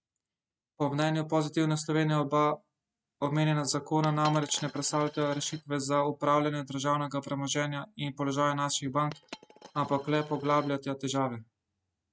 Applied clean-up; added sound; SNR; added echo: neural mask model RNNoise.